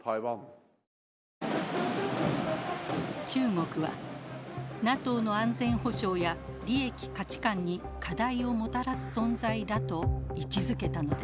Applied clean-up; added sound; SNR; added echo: none; none; none; none.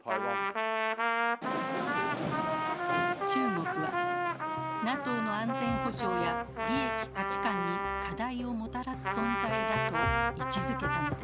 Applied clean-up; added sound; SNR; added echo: none; Trumpet; -3 dB; none.